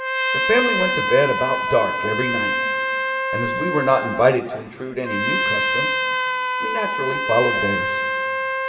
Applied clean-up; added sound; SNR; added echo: none; Trumpet; -1 dB; reverberation time 2.3 s.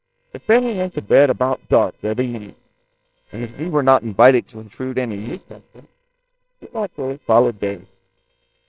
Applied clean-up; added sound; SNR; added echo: neural separator model SepFormer WHAMR!.